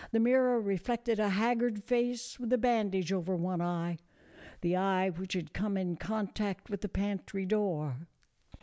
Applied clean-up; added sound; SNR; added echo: none; none; none; none.